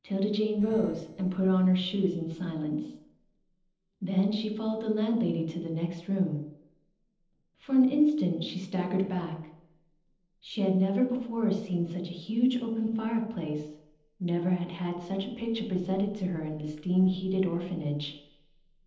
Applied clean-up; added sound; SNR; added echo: neural separator model SepFormer DNS4.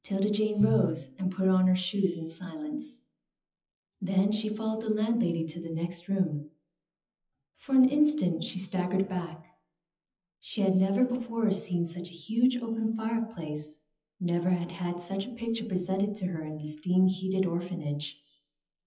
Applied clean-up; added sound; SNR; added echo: classical method WPE with log-MMSE.